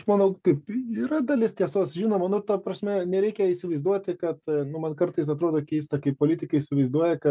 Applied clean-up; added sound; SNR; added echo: none; none; none; none.